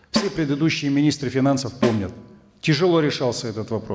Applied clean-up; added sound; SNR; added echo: none; Snare drum; 10 dB; none.